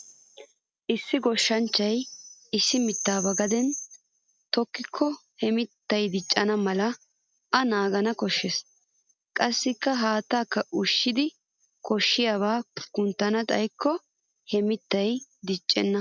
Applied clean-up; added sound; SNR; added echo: none; none; none; none.